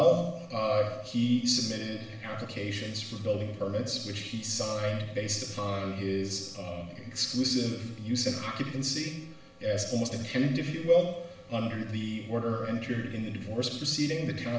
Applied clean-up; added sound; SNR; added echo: none; none; none; reverberation time 0.7 s.